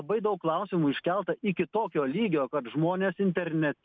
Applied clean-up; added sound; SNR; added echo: none; none; none; none.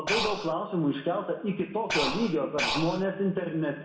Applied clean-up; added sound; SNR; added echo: none; Breathing; 2 dB; reverberation time 1.0 s.